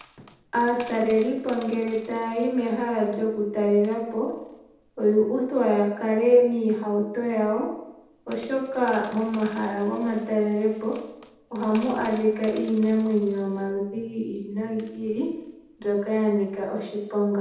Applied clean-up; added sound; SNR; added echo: none; Coin (dropping); 17 dB; reverberation time 0.8 s.